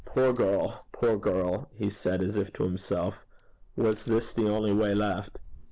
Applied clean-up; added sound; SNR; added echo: none; Crack; 18 dB; none.